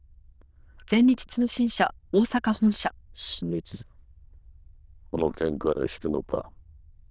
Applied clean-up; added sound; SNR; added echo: neural diffusion model UNIVERSE++.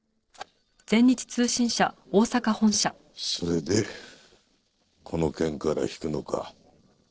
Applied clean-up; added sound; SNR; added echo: neural separator model SepFormer DNS4.